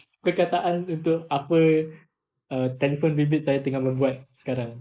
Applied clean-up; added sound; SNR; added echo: neural mask model Resemble Enhance denoiser.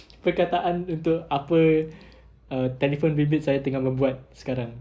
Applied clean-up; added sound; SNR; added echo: none; none; none; none.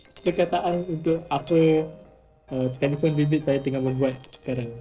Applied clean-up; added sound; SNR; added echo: neural separator model SepFormer DNS4.